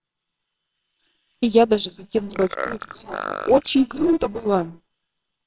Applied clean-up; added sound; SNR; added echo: neural separator model SepFormer WHAMR!.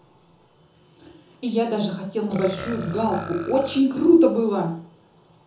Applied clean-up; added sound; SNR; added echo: none; Burping, eructation; 14 dB; reverberation time 0.7 s.